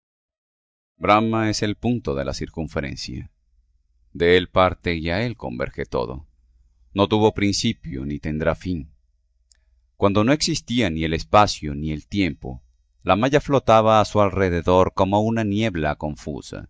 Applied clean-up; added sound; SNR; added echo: neural mask model DeepFilterNet 3.